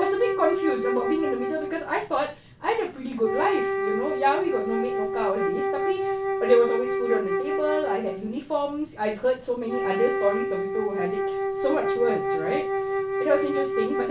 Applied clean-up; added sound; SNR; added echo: none; Wind instrument, woodwind instrument; 1 dB; none.